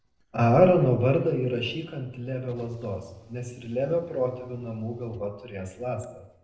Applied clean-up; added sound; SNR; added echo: neural separator model SepFormer DNS4.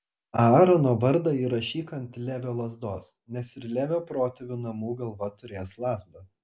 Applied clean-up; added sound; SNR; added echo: none; none; none; none.